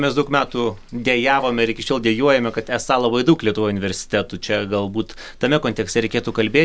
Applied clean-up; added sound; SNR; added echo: none; none; none; none.